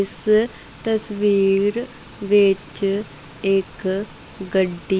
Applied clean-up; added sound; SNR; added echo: none; none; none; none.